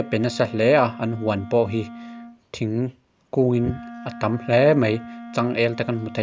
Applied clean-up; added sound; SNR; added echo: none; Wind instrument, woodwind instrument; 16 dB; none.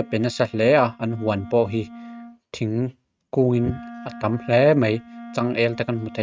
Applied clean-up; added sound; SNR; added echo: neural mask model RNNoise.